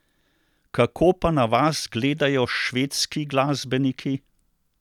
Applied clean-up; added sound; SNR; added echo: none; none; none; none.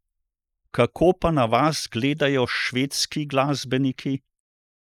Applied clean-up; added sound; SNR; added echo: neural mask model Resemble Enhance denoiser.